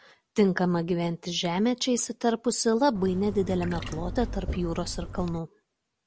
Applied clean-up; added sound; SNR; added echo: none; Trickle, dribble / Chirp, tweet; 8 dB; none.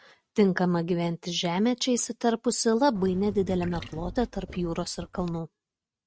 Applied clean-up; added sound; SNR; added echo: neural mask model RNNoise.